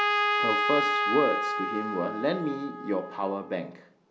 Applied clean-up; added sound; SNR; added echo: none; Trumpet; -1 dB; none.